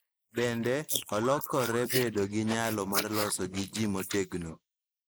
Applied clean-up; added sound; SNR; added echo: neural mask model Resemble Enhance denoiser.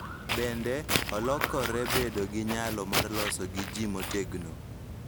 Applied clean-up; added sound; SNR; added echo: none; Walk, footsteps; 1 dB; none.